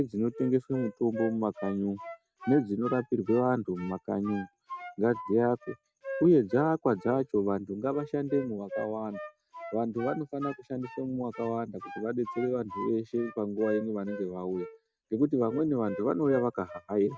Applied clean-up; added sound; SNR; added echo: neural mask model RNNoise.